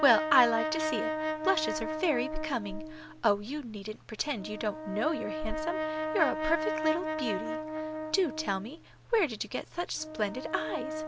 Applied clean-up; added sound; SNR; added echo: none; Brass instrument; 4 dB; none.